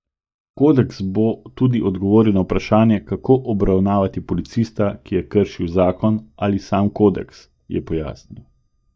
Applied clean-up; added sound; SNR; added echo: neural mask model DeepFilterNet 3.